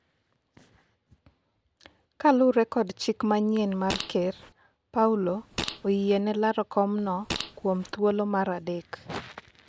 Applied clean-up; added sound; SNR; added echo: none; Fart; 10 dB; none.